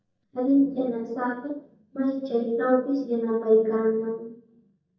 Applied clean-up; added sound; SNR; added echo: neural mask model DeepFilterNet 3.